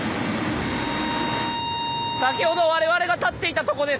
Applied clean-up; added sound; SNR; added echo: none; Bowed string instrument; 6 dB; none.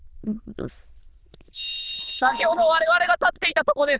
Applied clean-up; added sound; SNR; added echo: neural diffusion model UNIVERSE++.